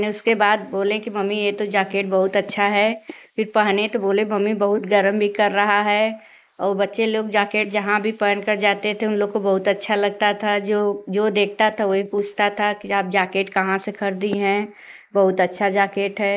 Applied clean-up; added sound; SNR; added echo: neural mask model Resemble Enhance denoiser.